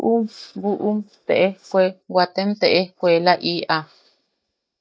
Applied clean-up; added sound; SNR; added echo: neural mask model DeepFilterNet 3.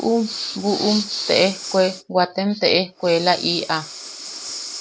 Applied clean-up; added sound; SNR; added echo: none; Breathing; 14 dB; none.